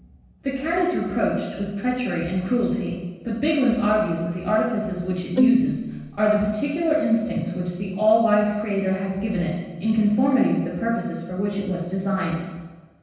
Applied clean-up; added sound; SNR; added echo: none; Bowed string instrument; 0 dB; reverberation time 1.2 s.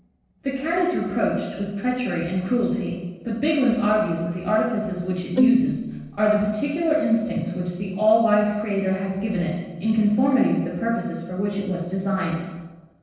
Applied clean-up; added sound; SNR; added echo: neural separator model SepFormer DNS4.